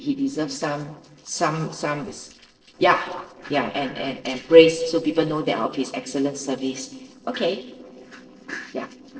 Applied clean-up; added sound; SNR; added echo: neural separator model SepFormer DNS4.